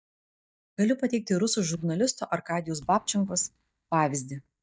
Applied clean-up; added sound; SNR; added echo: neural mask model DeepFilterNet 3.